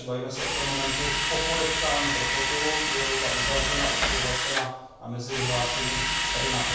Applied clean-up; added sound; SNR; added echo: none; Drill; -4 dB; reverberation time 0.6 s.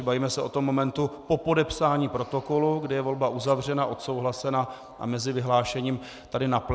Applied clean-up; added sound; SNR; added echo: none; none; none; none.